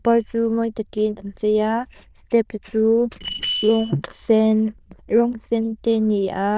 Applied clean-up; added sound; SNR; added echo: neural diffusion model UNIVERSE++.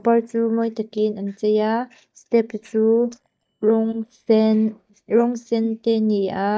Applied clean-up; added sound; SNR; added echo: neural mask model DeepFilterNet 3.